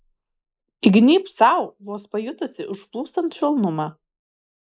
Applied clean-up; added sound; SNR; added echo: neural mask model Resemble Enhance denoiser.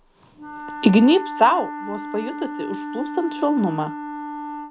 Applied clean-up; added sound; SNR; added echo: none; Wind instrument, woodwind instrument; 10 dB; none.